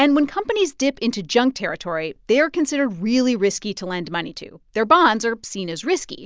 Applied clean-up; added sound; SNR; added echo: none; none; none; none.